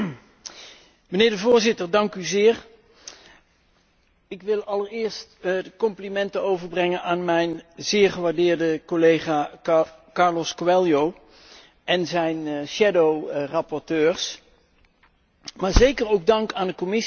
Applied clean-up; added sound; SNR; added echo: none; none; none; none.